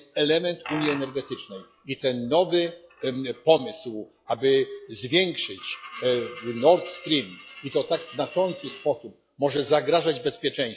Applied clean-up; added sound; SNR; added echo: classical method log-MMSE.